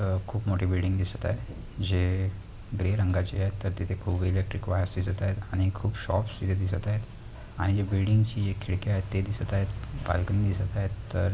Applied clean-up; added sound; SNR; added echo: none; none; none; none.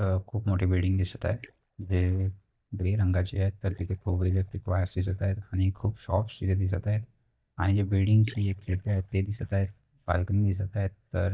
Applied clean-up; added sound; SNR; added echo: neural mask model DeepFilterNet 3.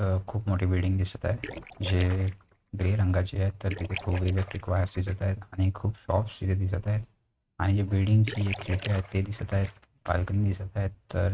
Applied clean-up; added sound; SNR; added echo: neural mask model RNNoise.